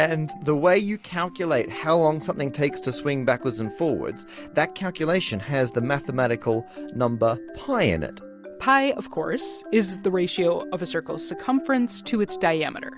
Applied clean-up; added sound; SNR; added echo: none; none; none; none.